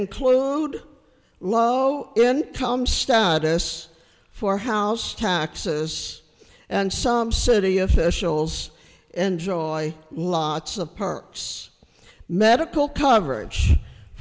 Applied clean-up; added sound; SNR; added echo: none; none; none; none.